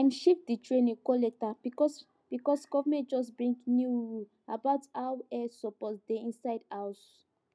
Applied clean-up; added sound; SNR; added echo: none; none; none; none.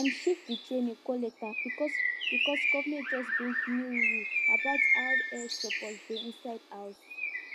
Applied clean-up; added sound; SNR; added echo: none; Bird; -3 dB; none.